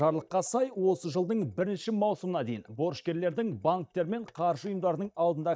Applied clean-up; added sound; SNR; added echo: neural mask model DeepFilterNet 3.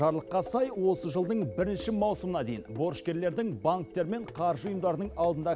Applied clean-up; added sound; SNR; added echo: none; Wind; 17 dB; none.